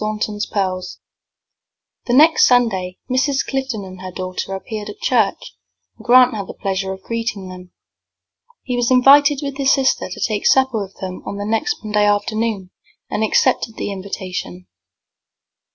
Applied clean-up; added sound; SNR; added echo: none; none; none; none.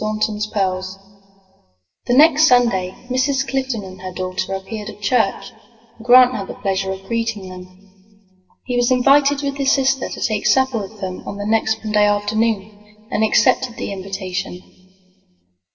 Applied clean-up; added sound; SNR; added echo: none; none; none; reverberation time 2.4 s.